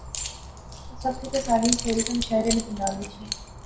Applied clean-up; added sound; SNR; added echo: none; Keys jangling; 5 dB; reverberation time 0.6 s.